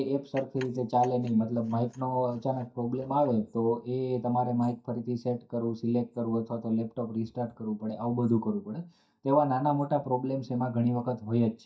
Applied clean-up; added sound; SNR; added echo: neural mask model DeepFilterNet 3.